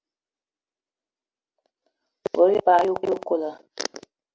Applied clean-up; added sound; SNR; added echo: none; none; none; none.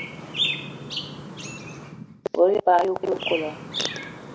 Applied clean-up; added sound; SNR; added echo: none; Chirp, tweet; 7 dB; none.